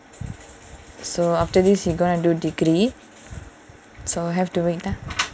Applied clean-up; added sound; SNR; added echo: none; none; none; none.